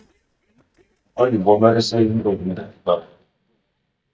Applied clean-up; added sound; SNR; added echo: neural mask model DeepFilterNet 3.